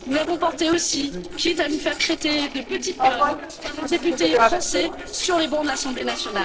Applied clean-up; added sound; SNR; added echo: neural separator model SepFormer DNS4.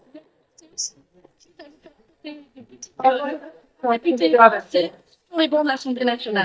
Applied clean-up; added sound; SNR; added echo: neural mask model DeepFilterNet 3.